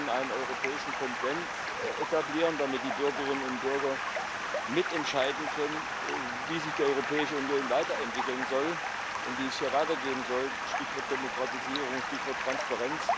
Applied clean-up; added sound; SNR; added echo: none; Stream; 1 dB; none.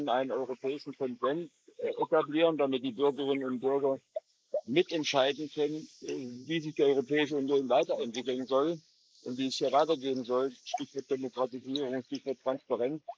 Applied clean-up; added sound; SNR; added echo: neural mask model Resemble Enhance denoiser.